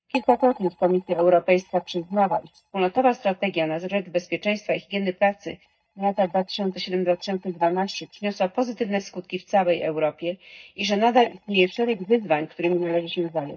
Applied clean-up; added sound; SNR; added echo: neural mask model DeepFilterNet 3.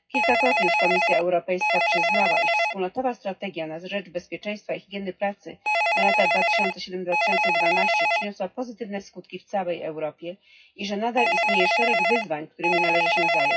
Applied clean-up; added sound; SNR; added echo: classical method WPE with log-MMSE.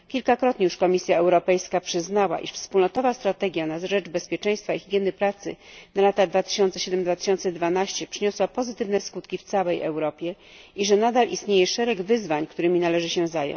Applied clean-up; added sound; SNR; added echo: none; none; none; none.